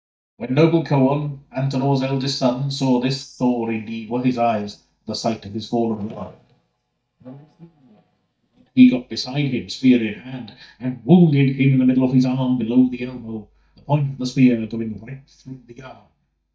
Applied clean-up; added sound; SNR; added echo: neural mask model DeepFilterNet 3.